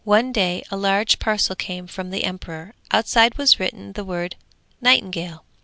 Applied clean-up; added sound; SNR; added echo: none; none; none; none.